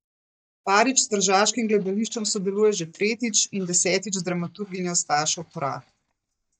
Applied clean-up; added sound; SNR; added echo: neural mask model DeepFilterNet 3.